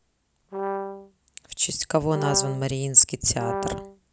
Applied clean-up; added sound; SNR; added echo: none; Brass instrument; 7 dB; none.